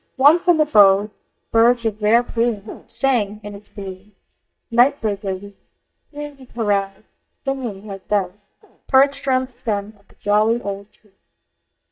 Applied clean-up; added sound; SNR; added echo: neural mask model DeepFilterNet 3.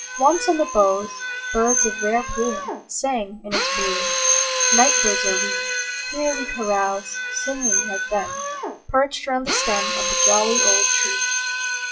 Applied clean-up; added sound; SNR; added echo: classical method WPE with log-MMSE.